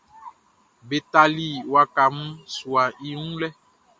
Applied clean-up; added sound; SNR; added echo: none; none; none; none.